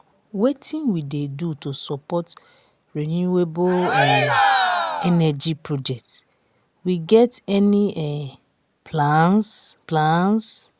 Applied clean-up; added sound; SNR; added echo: none; Cheering; -2 dB; none.